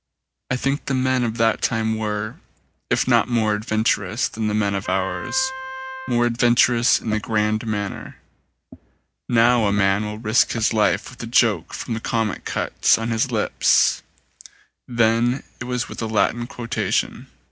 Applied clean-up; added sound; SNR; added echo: none; Wind instrument, woodwind instrument; 12 dB; none.